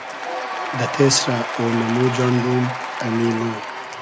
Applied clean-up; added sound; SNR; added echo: none; Applause / Crowd / Cheering; 6 dB; none.